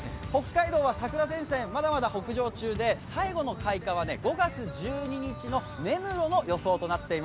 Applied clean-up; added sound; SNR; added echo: none; none; none; none.